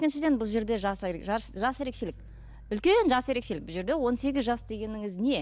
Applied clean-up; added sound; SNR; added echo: none; Growling; 18 dB; none.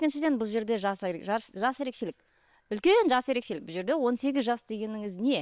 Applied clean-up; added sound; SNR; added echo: neural separator model SepFormer WHAM!.